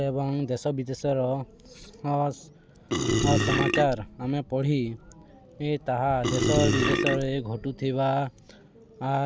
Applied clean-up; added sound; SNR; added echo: none; Burping, eructation; -3 dB; none.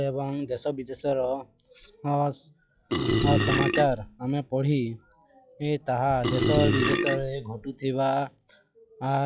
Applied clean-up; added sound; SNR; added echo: classical method log-MMSE.